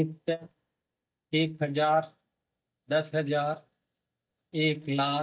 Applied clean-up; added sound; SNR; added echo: neural mask model DeepFilterNet 3.